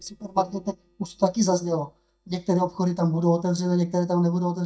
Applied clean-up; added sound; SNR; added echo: neural mask model DeepFilterNet 3.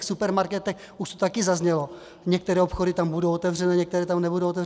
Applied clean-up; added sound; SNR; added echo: none; none; none; none.